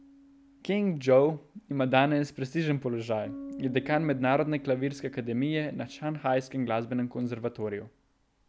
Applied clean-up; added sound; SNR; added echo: none; Bass guitar; 18 dB; none.